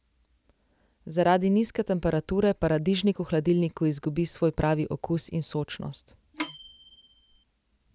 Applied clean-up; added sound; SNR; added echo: none; Microwave oven / Bell; 13 dB; none.